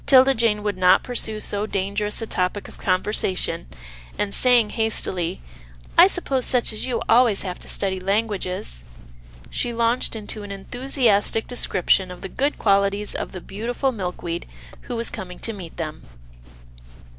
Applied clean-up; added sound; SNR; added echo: none; Run; 19 dB; none.